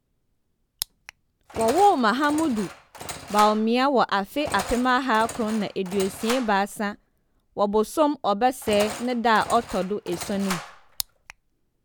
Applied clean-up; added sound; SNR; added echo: none; Engine; 13 dB; none.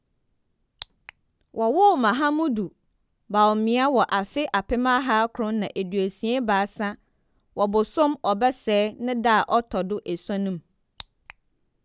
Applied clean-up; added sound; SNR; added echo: none; none; none; none.